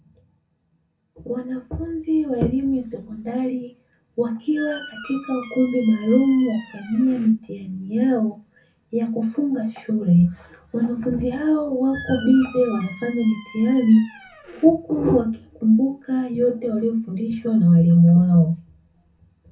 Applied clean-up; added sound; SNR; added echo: none; Squeak; 18 dB; reverberation time 0.3 s.